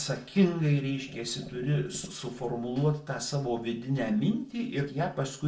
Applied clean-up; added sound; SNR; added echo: none; none; none; reverberation time 0.3 s.